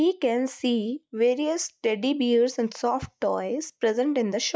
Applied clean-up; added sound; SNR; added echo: none; none; none; none.